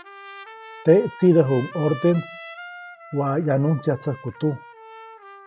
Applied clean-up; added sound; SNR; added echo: none; Trumpet; 18 dB; none.